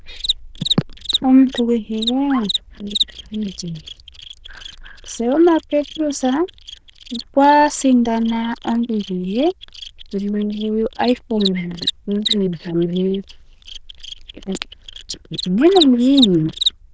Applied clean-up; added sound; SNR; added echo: neural diffusion model UNIVERSE++.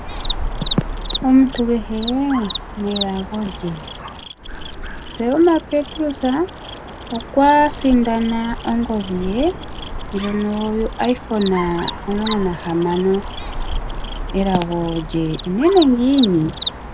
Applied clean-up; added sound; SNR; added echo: none; Dog + Cricket; 7 dB; none.